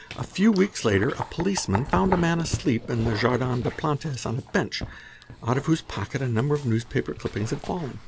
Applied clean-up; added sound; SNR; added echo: none; Knock + Dog; 11 dB; none.